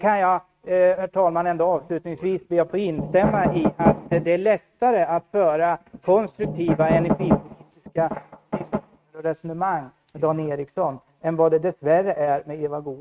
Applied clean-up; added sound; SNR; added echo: neural mask model RNNoise.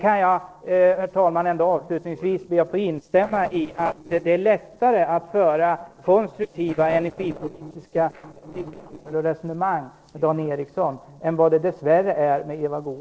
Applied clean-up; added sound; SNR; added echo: neural separator model SepFormer DNS4.